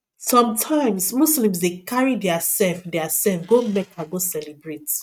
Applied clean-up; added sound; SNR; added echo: neural mask model RNNoise.